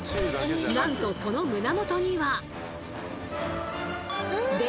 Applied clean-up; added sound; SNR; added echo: none; Gunshot, gunfire; 17 dB; none.